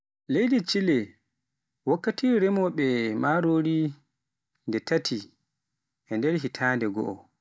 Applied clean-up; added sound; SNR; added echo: none; none; none; none.